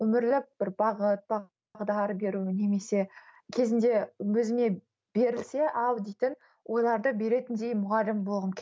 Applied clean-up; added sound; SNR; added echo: none; none; none; none.